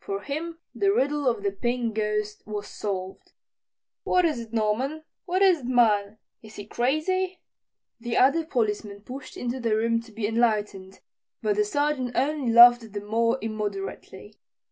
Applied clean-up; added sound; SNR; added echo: none; none; none; none.